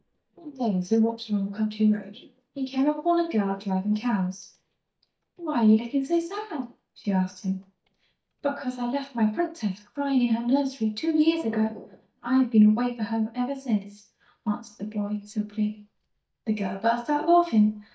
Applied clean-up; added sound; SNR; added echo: neural mask model DeepFilterNet 3.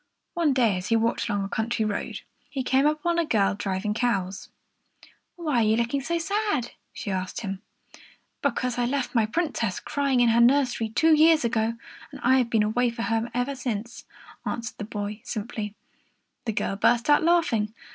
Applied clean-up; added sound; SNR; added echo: none; none; none; none.